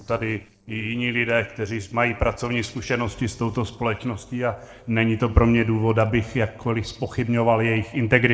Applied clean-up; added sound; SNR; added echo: neural separator model SepFormer DNS4.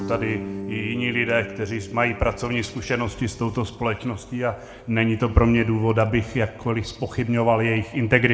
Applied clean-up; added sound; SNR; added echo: none; Guitar; 15 dB; reverberation time 1.4 s.